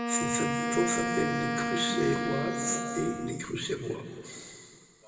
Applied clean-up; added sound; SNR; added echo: none; Wind instrument, woodwind instrument; 1 dB; reverberation time 2.3 s.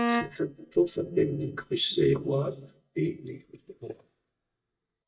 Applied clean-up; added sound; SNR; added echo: neural mask model DeepFilterNet 3.